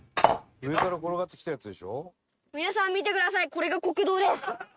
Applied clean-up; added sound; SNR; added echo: neural mask model RNNoise.